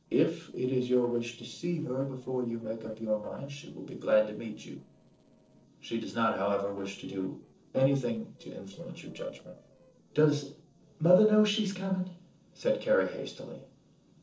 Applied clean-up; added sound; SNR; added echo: neural separator model SepFormer DNS4.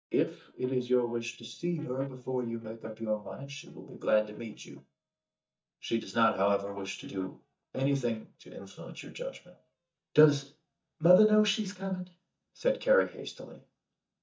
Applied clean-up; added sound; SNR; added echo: neural mask model DeepFilterNet 3.